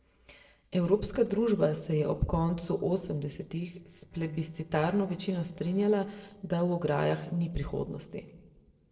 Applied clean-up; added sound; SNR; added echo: neural separator model SepFormer DNS4.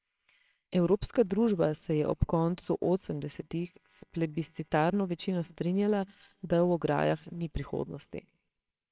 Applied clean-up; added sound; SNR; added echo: neural separator model SepFormer WHAMR!.